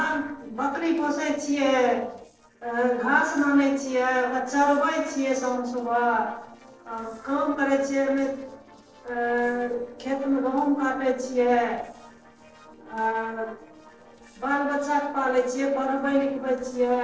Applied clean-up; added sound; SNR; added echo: neural separator model SepFormer DNS4.